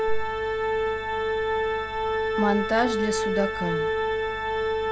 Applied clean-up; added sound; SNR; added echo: none; Organ; -3 dB; none.